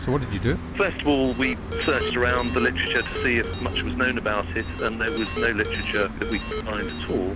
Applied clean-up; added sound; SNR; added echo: none; Alarm + Gull, seagull; 4 dB; none.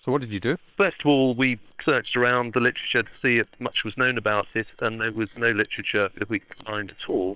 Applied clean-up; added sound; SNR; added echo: neural separator model SepFormer WHAM!.